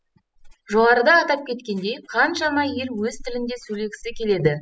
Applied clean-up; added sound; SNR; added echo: classical method spectral subtraction.